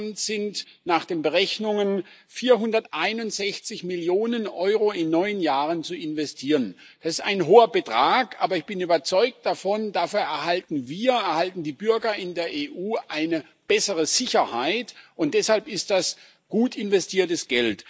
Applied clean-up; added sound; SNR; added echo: neural mask model Resemble Enhance denoiser.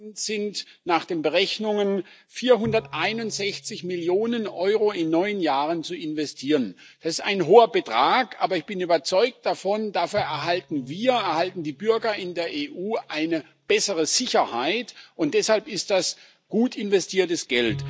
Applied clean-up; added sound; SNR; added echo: neural mask model DeepFilterNet 3.